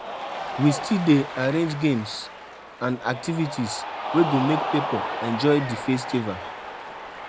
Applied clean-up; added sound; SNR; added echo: none; Cheering; 7 dB; none.